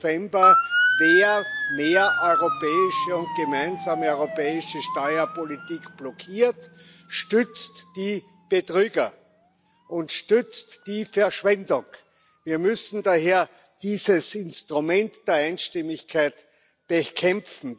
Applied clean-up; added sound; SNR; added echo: none; Motor vehicle (road) / Siren; 4 dB; none.